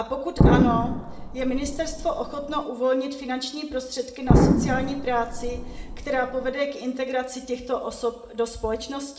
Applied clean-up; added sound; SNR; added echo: none; Explosion; -4 dB; reverberation time 0.5 s.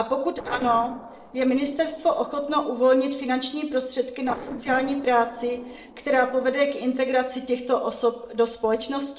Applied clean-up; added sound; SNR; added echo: neural separator model SepFormer DNS4.